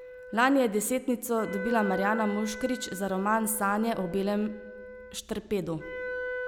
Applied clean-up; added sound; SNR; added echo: none; Wind instrument, woodwind instrument; 10 dB; none.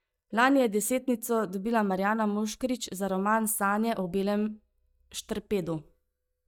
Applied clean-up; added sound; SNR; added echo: neural mask model DeepFilterNet 3.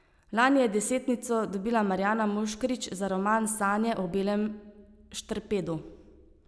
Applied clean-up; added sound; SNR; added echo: none; none; none; none.